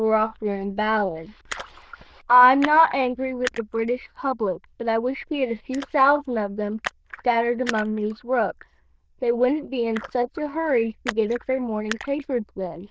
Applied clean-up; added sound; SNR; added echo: neural diffusion model UNIVERSE++.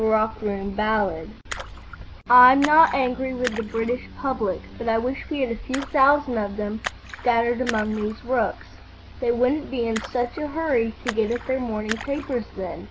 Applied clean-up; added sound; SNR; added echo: none; Splash, splatter; 16 dB; none.